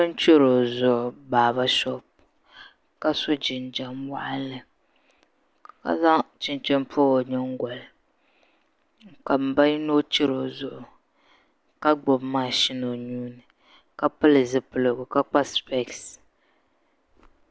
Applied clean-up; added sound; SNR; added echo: none; none; none; none.